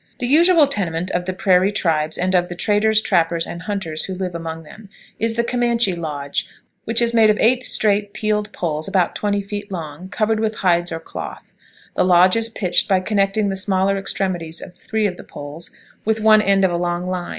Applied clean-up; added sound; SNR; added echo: none; none; none; none.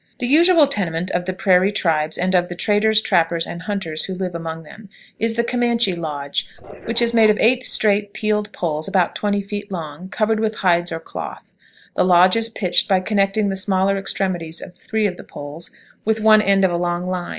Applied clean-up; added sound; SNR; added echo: neural separator model SepFormer DNS4.